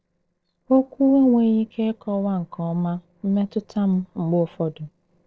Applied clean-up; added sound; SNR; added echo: neural separator model SepFormer DNS4.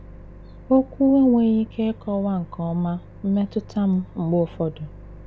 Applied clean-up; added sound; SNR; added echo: none; Microwave oven; 19 dB; none.